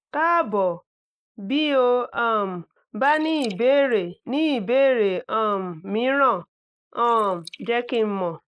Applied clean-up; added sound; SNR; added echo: neural mask model Resemble Enhance denoiser.